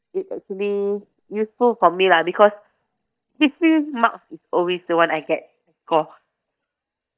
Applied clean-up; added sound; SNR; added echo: neural mask model DeepFilterNet 3.